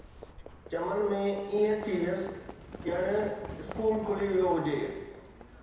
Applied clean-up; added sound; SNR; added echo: none; Livestock, farm animals, working animals; 14 dB; reverberation time 1.0 s.